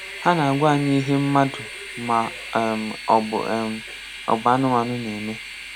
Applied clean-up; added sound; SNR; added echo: none; Train; 13 dB; none.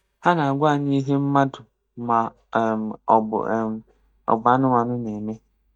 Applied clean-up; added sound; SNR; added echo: neural mask model DeepFilterNet 3.